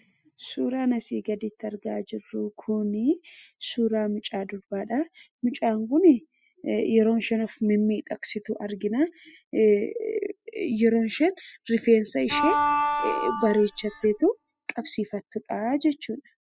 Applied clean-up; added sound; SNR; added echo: classical method spectral subtraction.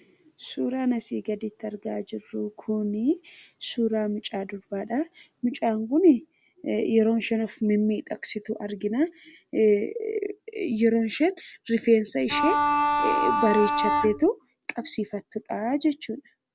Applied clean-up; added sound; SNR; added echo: none; Bowed string instrument; -2 dB; none.